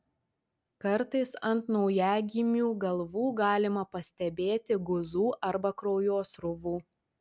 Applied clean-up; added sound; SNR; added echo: none; none; none; none.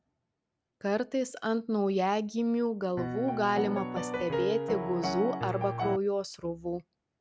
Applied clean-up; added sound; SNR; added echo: none; Piano; 2 dB; none.